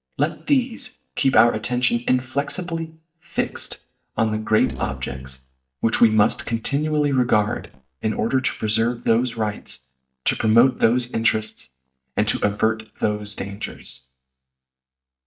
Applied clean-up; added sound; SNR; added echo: neural mask model DeepFilterNet 3.